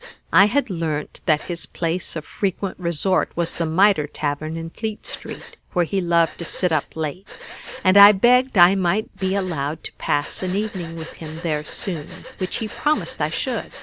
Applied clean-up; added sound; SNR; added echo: none; Breathing; 18 dB; none.